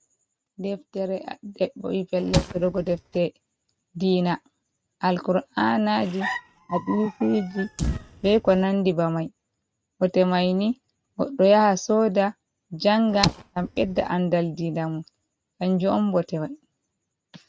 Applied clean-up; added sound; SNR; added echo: neural mask model RNNoise.